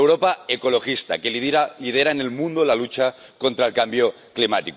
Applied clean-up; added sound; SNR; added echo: none; none; none; none.